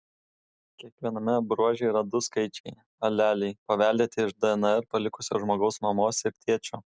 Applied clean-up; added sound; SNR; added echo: none; none; none; none.